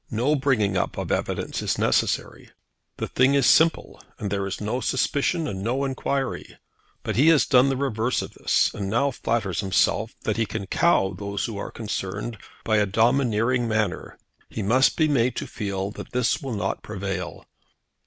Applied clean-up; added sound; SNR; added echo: none; none; none; none.